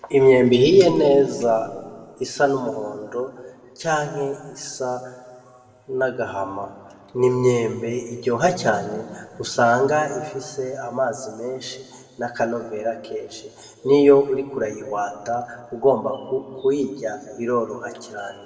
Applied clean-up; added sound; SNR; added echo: none; none; none; reverberation time 1.5 s.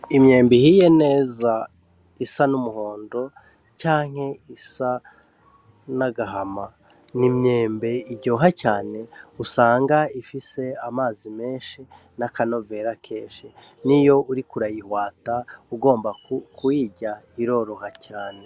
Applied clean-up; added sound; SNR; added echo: none; none; none; none.